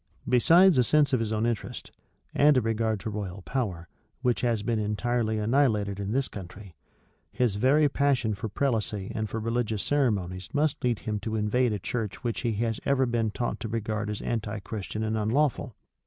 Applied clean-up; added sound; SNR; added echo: none; none; none; none.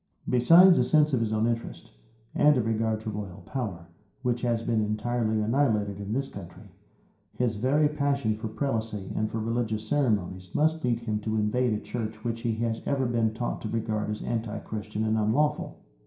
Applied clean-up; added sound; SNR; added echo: none; none; none; reverberation time 0.5 s.